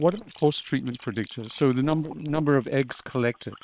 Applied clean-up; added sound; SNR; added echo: neural separator model SepFormer WHAM!.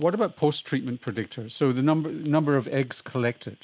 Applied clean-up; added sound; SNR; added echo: none; none; none; none.